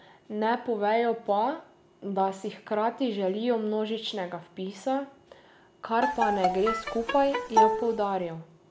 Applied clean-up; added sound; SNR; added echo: none; Bowed string instrument; -1 dB; none.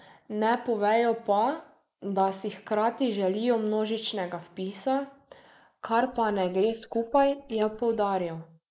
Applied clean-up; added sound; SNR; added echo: neural mask model Resemble Enhance denoiser.